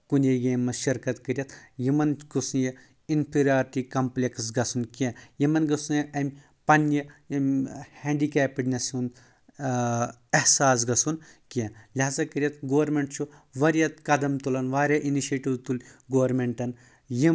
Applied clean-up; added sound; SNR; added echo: none; none; none; none.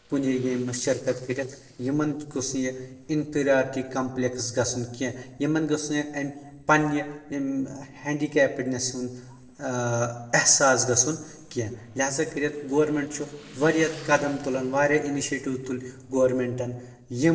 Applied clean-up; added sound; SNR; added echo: neural separator model SepFormer DNS4.